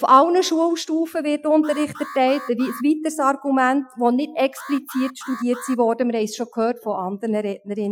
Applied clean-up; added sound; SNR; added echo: classical method Wiener filter.